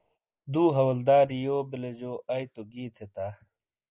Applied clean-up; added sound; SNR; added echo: neural mask model Resemble Enhance denoiser.